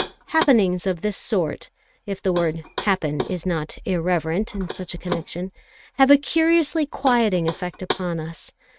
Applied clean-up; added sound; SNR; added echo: neural mask model RNNoise.